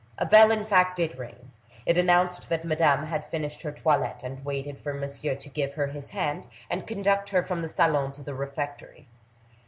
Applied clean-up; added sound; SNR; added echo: none; none; none; none.